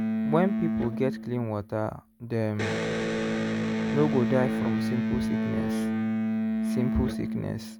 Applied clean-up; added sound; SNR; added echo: none; Electric guitar; -2 dB; none.